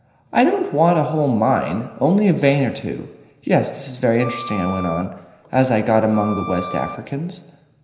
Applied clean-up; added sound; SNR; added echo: none; Wind instrument, woodwind instrument; 13 dB; reverberation time 0.9 s.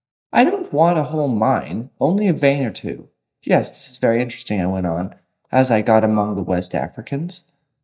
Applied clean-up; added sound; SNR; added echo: neural mask model DeepFilterNet 3.